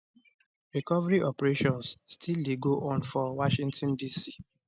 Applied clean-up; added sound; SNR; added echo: none; none; none; none.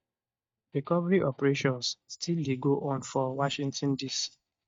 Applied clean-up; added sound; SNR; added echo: neural mask model DeepFilterNet 3.